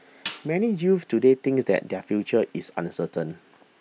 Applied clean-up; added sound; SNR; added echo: none; Snare drum; 17 dB; none.